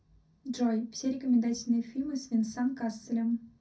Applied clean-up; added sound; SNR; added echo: none; none; none; reverberation time 0.3 s.